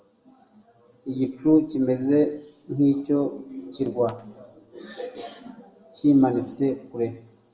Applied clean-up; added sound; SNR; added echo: none; none; none; reverberation time 0.6 s.